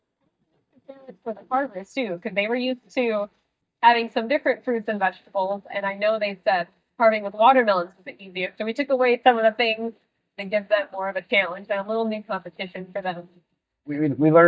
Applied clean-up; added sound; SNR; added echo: neural mask model DeepFilterNet 3.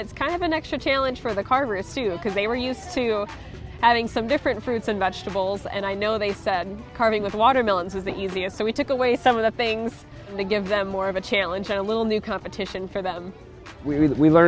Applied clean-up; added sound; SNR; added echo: none; none; none; none.